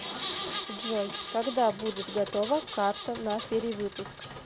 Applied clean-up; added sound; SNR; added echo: none; Engine; 7 dB; none.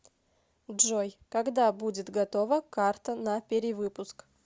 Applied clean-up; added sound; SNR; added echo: none; none; none; none.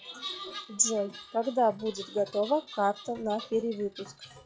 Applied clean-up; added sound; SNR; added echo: classical method log-MMSE.